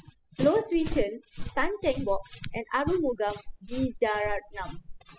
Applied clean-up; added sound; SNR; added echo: classical method spectral subtraction.